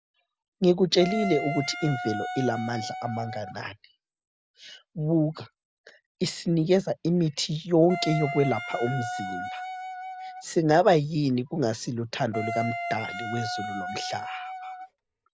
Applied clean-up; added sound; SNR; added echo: none; Wind instrument, woodwind instrument; 7 dB; none.